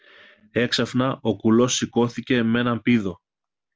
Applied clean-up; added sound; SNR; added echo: none; none; none; none.